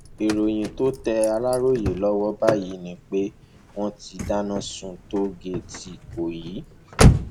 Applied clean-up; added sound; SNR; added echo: none; Slam / Car; 1 dB; none.